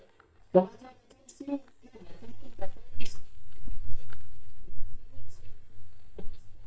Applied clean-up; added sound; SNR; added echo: neural mask model DeepFilterNet 3.